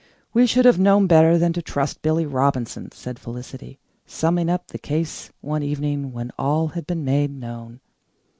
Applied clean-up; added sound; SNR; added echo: none; none; none; none.